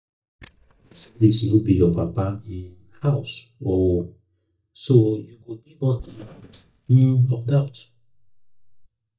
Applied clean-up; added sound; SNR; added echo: neural mask model DeepFilterNet 3.